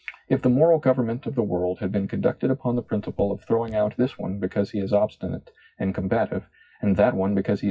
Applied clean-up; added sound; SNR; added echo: classical method WPE with log-MMSE.